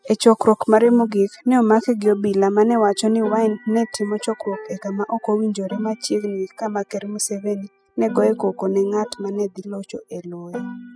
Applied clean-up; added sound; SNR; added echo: classical method spectral subtraction.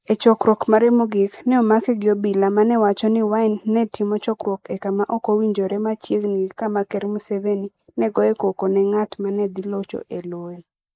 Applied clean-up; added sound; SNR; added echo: neural mask model Resemble Enhance denoiser.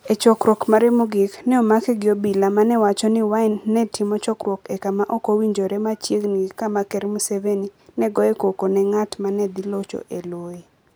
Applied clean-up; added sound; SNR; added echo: none; none; none; none.